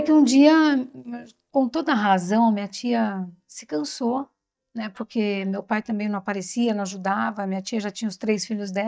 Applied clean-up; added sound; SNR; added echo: neural mask model DeepFilterNet 3.